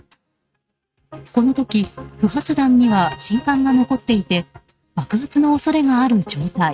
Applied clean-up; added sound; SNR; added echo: neural mask model RNNoise.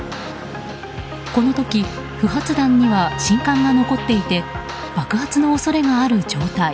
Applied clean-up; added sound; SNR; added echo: none; Trumpet; 15 dB; none.